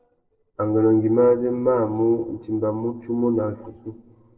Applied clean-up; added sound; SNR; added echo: neural separator model SepFormer DNS4.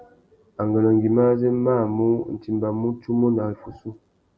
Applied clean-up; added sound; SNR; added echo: none; none; none; none.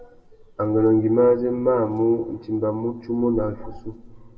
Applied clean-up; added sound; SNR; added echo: none; Dog; 20 dB; reverberation time 0.8 s.